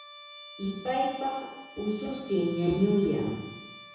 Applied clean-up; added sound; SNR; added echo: none; Trumpet; 16 dB; reverberation time 1.1 s.